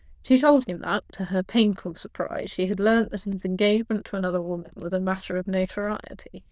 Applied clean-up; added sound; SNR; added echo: neural diffusion model UNIVERSE++.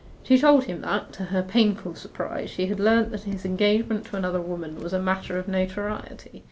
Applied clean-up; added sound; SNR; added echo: none; Waves, surf; 20 dB; none.